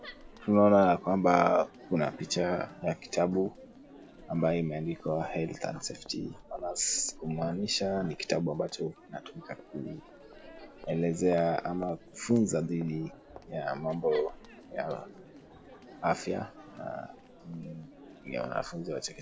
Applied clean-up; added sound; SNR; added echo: none; Crowd; 19 dB; none.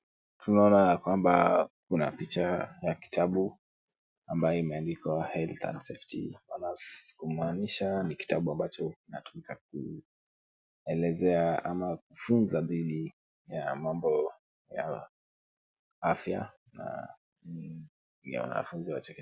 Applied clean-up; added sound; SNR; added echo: none; none; none; none.